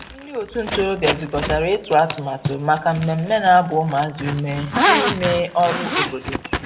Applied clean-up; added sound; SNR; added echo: none; Zipper (clothing); 5 dB; reverberation time 0.5 s.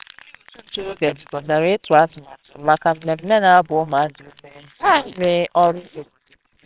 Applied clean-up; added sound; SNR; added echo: neural separator model SepFormer WHAMR!.